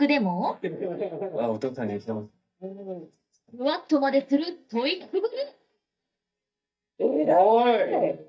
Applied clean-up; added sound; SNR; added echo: neural mask model DeepFilterNet 3.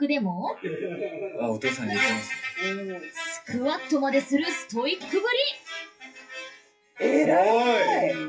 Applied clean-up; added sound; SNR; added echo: classical method WPE with log-MMSE.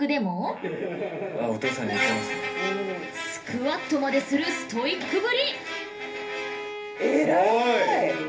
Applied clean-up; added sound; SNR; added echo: none; Bowed string instrument; 14 dB; reverberation time 0.3 s.